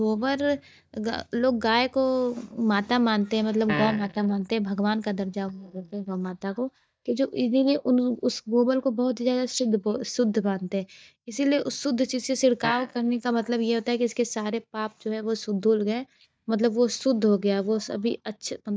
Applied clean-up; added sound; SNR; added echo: neural mask model DeepFilterNet 3.